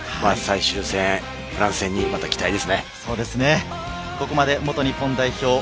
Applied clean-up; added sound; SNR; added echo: none; Bowed string instrument; 13 dB; none.